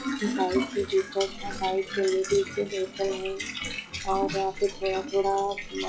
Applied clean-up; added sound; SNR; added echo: classical method log-MMSE.